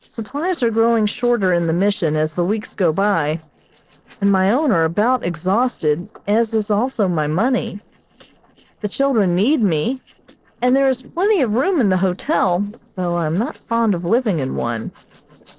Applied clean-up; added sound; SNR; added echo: neural separator model SepFormer DNS4.